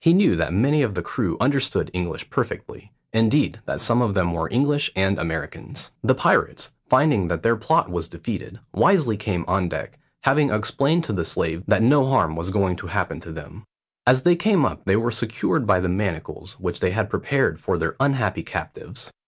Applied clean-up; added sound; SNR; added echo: none; none; none; none.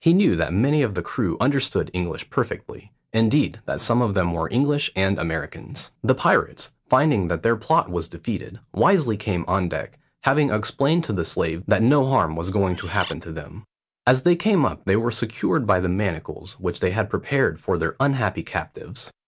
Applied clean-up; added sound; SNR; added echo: none; Bird; 14 dB; none.